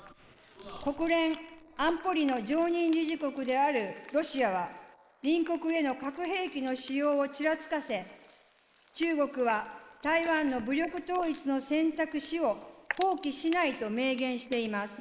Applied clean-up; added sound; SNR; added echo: neural mask model Resemble Enhance denoiser.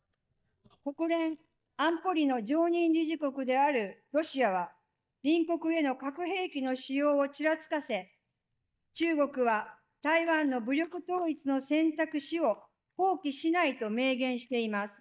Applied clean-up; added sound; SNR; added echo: neural mask model DeepFilterNet 3.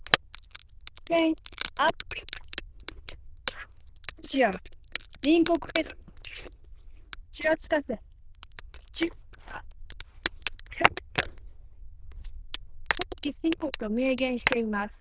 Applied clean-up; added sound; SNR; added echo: neural diffusion model UNIVERSE++.